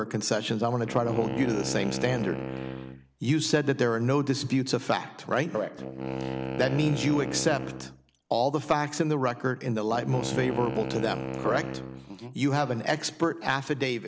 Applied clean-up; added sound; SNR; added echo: none; Wind instrument, woodwind instrument; 8 dB; none.